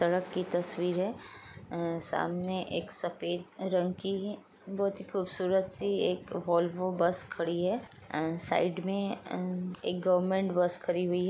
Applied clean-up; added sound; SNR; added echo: none; none; none; none.